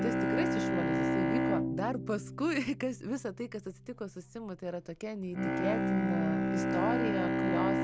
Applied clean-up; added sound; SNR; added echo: none; Bowed string instrument; -4 dB; none.